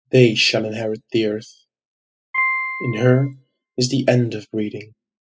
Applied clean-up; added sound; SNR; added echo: classical method spectral subtraction.